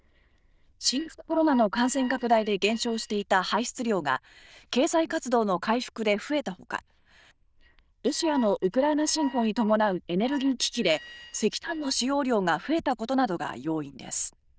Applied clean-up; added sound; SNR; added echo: neural diffusion model UNIVERSE++.